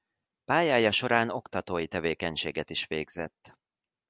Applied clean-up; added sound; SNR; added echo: none; none; none; none.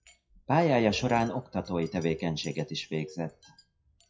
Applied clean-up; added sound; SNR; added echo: classical method WPE with log-MMSE.